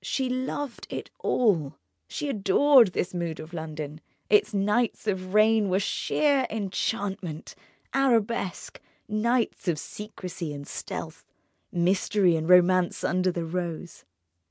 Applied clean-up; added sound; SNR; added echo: none; none; none; none.